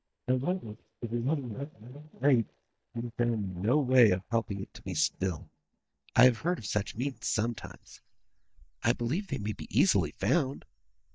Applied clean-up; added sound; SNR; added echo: neural mask model DeepFilterNet 3.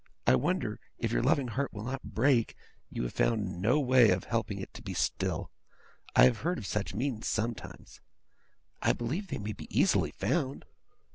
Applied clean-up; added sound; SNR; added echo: none; none; none; none.